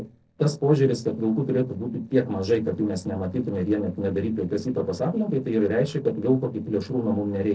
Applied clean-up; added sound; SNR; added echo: neural separator model SepFormer DNS4.